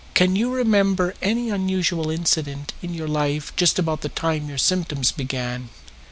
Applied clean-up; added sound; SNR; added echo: none; none; none; none.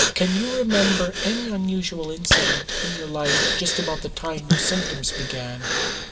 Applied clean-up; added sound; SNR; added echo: none; Breathing; -1 dB; reverberation time 1.6 s.